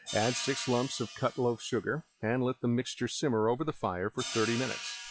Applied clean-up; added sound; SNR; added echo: classical method log-MMSE.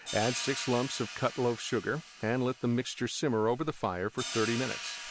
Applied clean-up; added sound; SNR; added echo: none; Hi-hat; 10 dB; none.